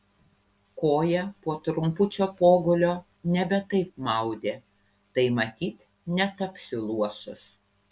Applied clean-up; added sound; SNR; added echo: none; none; none; none.